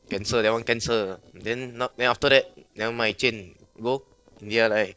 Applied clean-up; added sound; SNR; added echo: neural separator model SepFormer DNS4.